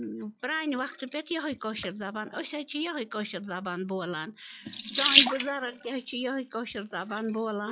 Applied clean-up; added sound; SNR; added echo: classical method log-MMSE.